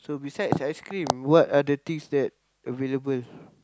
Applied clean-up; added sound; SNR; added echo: none; none; none; none.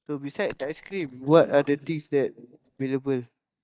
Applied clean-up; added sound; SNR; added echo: neural mask model DeepFilterNet 3.